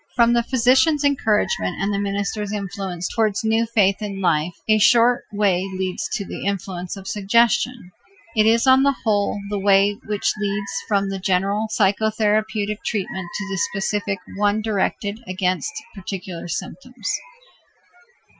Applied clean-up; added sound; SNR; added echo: classical method Wiener filter.